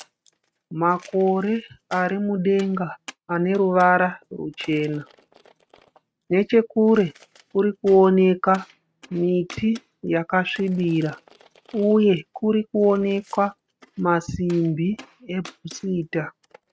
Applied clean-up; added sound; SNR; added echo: neural mask model RNNoise.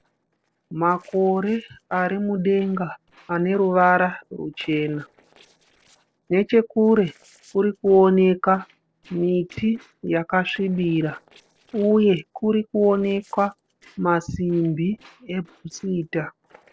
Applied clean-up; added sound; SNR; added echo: neural separator model SepFormer DNS4.